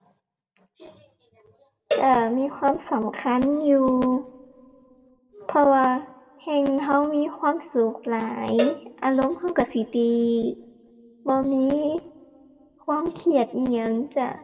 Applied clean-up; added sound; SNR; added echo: none; Cowbell; 10 dB; reverberation time 0.8 s.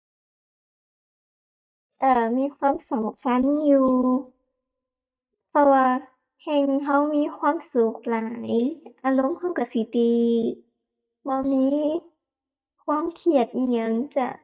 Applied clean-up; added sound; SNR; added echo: neural mask model DeepFilterNet 3.